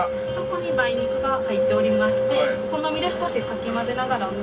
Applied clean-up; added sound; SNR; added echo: none; Mallet percussion; -1 dB; reverberation time 0.1 s.